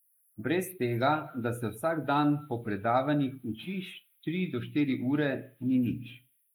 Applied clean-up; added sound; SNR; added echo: neural mask model Resemble Enhance denoiser.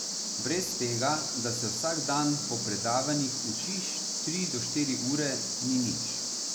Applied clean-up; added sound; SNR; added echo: none; Cricket; 1 dB; none.